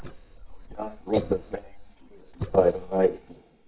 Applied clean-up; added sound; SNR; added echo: neural mask model DeepFilterNet 3.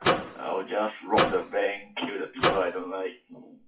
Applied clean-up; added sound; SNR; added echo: classical method WPE with log-MMSE.